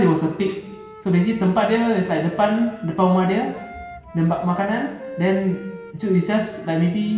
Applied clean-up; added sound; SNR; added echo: none; Wind instrument, woodwind instrument; 19 dB; reverberation time 1.1 s.